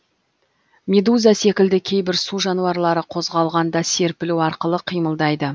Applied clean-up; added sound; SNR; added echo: none; none; none; none.